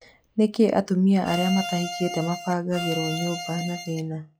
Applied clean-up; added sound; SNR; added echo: classical method log-MMSE.